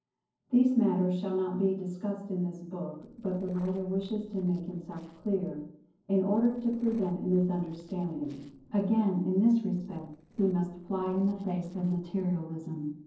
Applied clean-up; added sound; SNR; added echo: neural separator model SepFormer DNS4.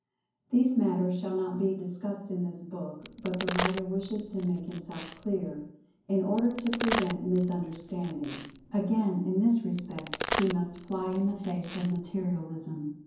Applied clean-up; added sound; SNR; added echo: none; Crack; 7 dB; reverberation time 0.9 s.